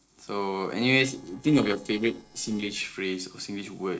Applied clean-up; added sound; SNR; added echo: neural separator model SepFormer DNS4.